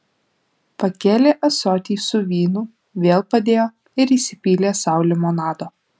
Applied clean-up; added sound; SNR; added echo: none; none; none; none.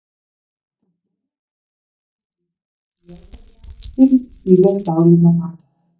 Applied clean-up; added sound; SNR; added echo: neural mask model DeepFilterNet 3.